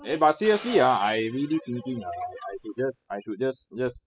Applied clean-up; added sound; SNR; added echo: classical method spectral subtraction.